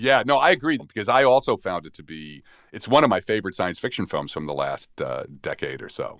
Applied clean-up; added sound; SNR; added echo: none; none; none; none.